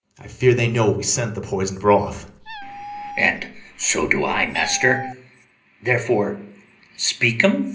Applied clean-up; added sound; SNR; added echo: none; Meow; 13 dB; reverberation time 0.5 s.